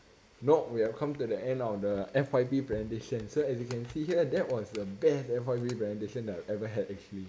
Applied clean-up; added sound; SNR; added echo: none; none; none; none.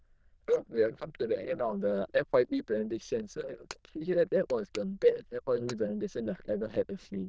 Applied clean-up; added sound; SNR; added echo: neural diffusion model UNIVERSE++.